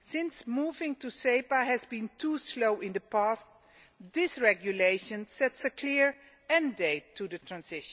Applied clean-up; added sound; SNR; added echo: none; none; none; none.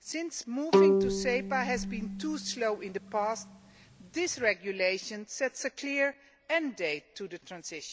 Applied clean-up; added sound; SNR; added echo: none; Bowed string instrument; -3 dB; none.